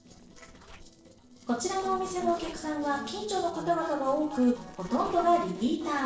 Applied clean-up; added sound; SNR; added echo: neural separator model SepFormer DNS4.